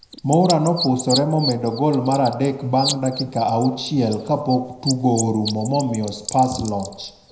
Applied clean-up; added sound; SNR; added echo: none; Bird; 11 dB; reverberation time 0.7 s.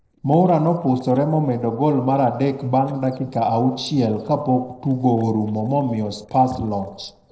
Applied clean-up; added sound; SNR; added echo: neural separator model SepFormer DNS4.